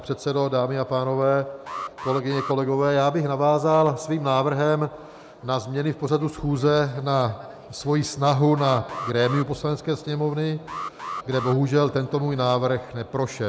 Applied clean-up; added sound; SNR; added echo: none; Alarm; 12 dB; none.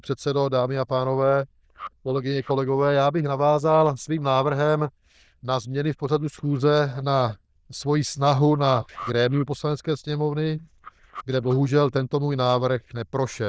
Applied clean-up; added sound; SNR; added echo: neural diffusion model UNIVERSE++.